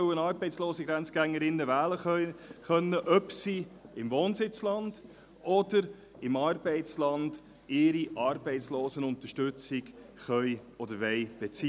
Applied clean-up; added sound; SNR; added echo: none; none; none; none.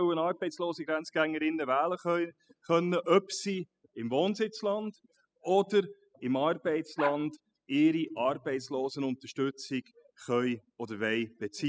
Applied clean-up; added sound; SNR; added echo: classical method spectral subtraction.